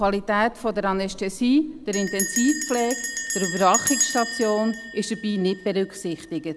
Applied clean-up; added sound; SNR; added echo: none; Bell; 6 dB; none.